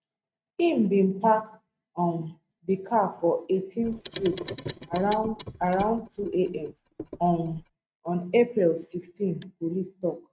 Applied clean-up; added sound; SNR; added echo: neural mask model RNNoise.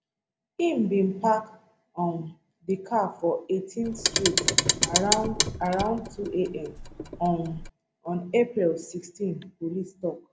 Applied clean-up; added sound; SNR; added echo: none; Clock; 0 dB; none.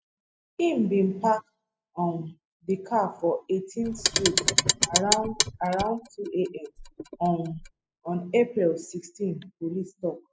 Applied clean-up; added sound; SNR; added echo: classical method spectral subtraction.